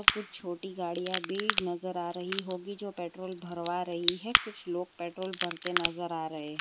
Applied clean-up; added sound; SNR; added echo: none; Crack / Crackle; -3 dB; none.